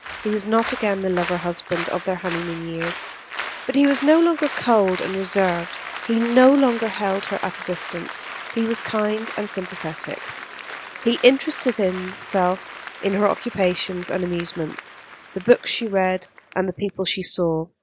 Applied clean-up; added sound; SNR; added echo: none; Applause; 12 dB; none.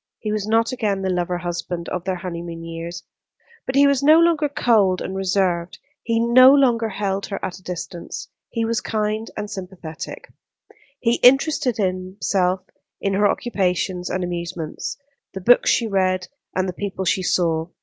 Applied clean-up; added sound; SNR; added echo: none; none; none; none.